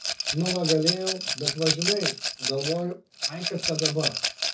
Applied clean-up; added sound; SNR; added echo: none; Rattle / Glass; 0 dB; reverberation time 0.3 s.